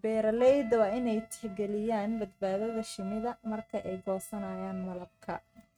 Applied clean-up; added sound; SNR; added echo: neural mask model RNNoise.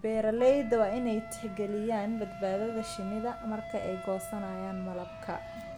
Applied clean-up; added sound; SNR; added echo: none; Wind instrument, woodwind instrument; 12 dB; none.